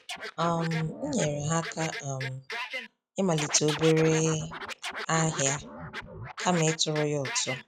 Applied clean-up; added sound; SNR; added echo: classical method log-MMSE.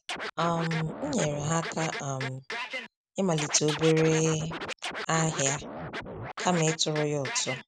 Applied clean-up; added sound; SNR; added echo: none; Scratching (performance technique); 8 dB; none.